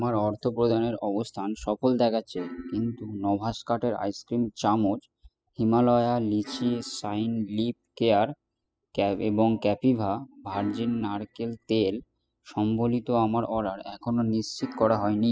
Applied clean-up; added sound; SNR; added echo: classical method spectral subtraction.